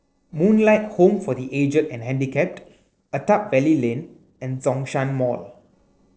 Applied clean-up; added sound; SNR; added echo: neural separator model SepFormer DNS4.